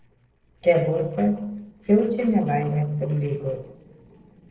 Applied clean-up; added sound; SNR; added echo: neural separator model SepFormer DNS4.